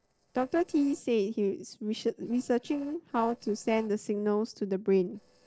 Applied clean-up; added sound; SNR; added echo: neural separator model SepFormer DNS4.